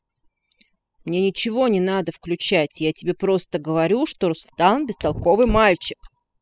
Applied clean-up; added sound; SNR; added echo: classical method spectral subtraction.